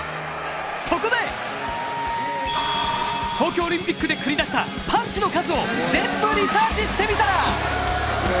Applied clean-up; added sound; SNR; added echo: none; Wind instrument, woodwind instrument; 8 dB; none.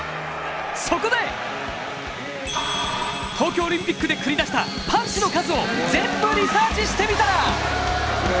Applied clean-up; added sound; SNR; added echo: none; none; none; none.